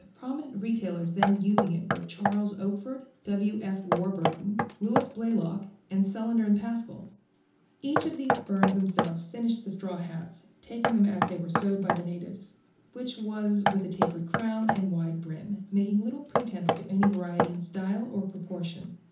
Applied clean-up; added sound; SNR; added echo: none; Knock; 4 dB; reverberation time 0.6 s.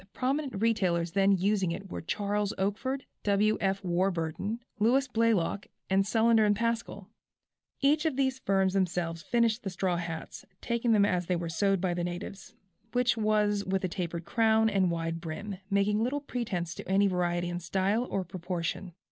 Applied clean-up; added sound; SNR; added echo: none; none; none; none.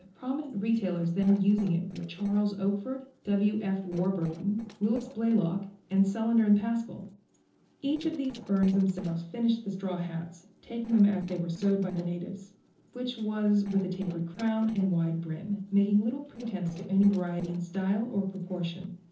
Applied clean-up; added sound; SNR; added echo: neural separator model SepFormer DNS4.